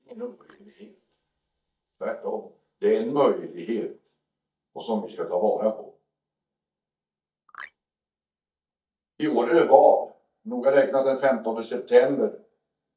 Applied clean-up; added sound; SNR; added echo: neural mask model DeepFilterNet 3.